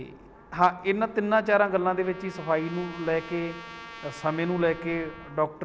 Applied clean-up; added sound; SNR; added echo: none; Trumpet; 18 dB; none.